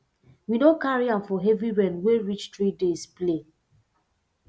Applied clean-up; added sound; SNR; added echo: none; none; none; none.